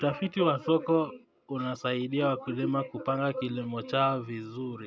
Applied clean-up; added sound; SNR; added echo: none; none; none; none.